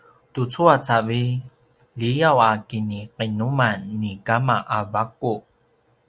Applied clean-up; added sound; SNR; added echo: none; none; none; none.